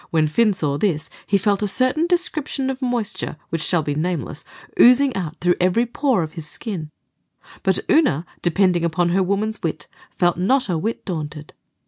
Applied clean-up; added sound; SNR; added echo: none; none; none; none.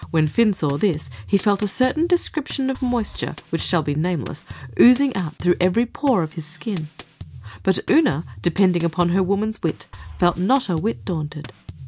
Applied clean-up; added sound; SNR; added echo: none; Drum kit; 17 dB; none.